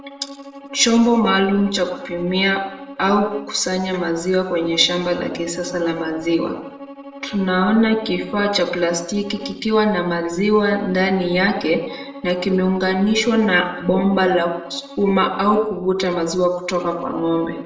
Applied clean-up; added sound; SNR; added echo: none; Bowed string instrument; 17 dB; reverberation time 0.7 s.